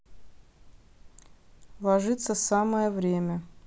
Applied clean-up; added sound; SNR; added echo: none; none; none; none.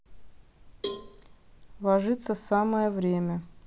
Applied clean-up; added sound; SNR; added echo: none; Cowbell; 12 dB; none.